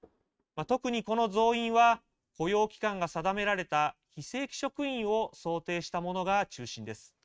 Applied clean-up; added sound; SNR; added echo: neural mask model RNNoise.